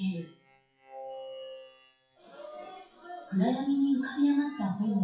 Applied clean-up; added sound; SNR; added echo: classical method WPE with log-MMSE.